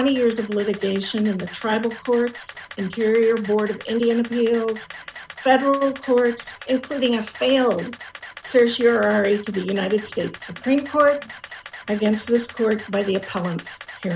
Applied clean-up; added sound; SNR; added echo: none; Camera; 17 dB; none.